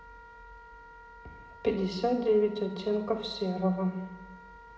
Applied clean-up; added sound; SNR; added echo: none; Wind instrument, woodwind instrument; 19 dB; reverberation time 1.1 s.